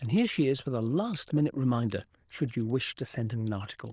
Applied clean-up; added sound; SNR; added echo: neural diffusion model UNIVERSE++.